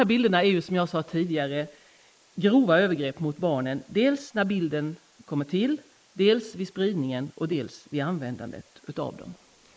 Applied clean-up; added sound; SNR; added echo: neural mask model Resemble Enhance denoiser.